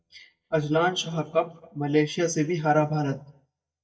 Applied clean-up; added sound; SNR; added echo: neural mask model DeepFilterNet 3.